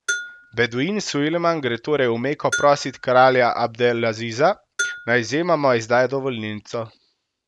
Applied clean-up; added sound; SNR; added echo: none; Bell; 14 dB; none.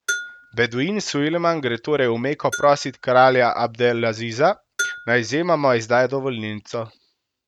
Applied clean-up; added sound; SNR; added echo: neural mask model RNNoise.